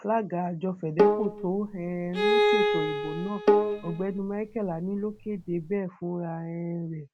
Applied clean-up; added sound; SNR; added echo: none; Bowed string instrument + Bowed string instrument; -4 dB; none.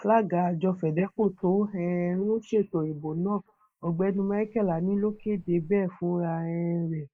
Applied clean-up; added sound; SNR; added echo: neural mask model Resemble Enhance denoiser.